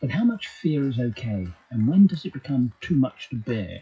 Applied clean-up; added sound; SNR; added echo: classical method WPE with log-MMSE.